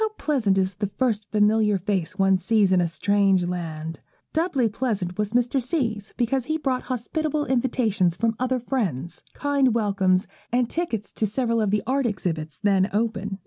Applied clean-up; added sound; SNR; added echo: none; none; none; none.